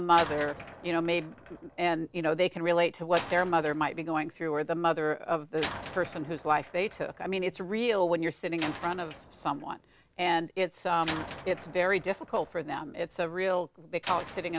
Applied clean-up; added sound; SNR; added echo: none; Slam; 15 dB; none.